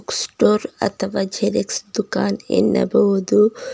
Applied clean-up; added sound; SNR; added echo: none; none; none; none.